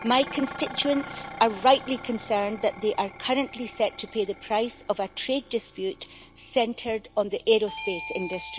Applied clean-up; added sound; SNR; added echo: none; Dishes, pots, and pans + Bell / Doorbell; 15 dB; none.